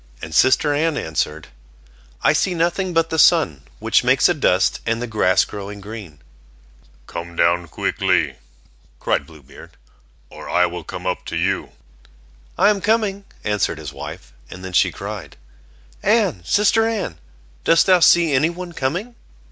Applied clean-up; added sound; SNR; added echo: none; none; none; none.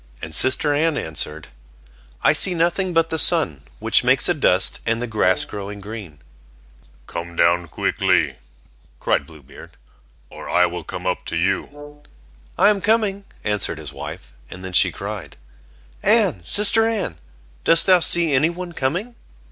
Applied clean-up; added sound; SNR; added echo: none; Brass instrument; 17 dB; none.